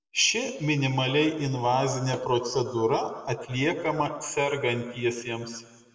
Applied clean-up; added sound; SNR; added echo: neural separator model SepFormer DNS4.